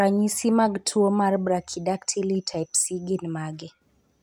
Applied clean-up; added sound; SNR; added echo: none; none; none; none.